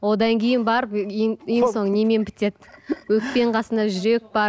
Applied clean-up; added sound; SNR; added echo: none; none; none; none.